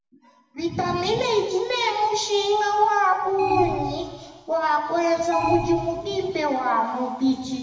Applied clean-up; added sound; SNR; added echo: none; Alarm; 7 dB; reverberation time 1.2 s.